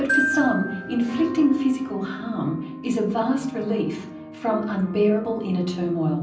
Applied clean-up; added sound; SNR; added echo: none; Glockenspiel; 7 dB; reverberation time 0.6 s.